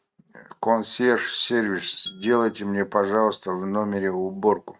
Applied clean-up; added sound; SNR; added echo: neural mask model RNNoise.